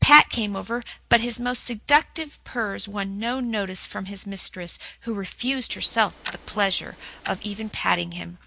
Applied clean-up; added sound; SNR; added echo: none; Tick-tock; 16 dB; none.